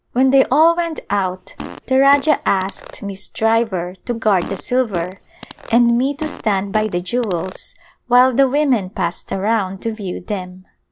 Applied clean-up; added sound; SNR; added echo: none; Fart; 15 dB; none.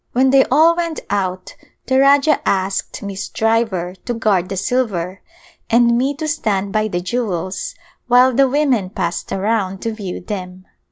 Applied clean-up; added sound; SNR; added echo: none; none; none; none.